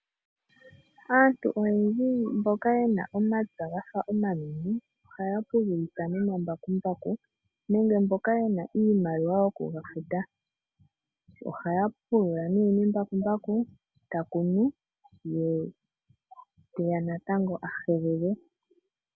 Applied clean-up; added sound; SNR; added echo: none; none; none; none.